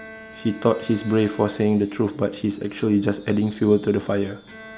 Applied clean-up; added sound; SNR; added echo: none; Bowed string instrument + Wind chime; 19 dB; none.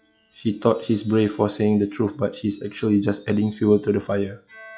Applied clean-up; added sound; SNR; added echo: classical method log-MMSE.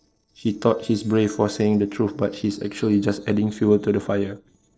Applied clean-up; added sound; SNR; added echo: neural separator model SepFormer DNS4.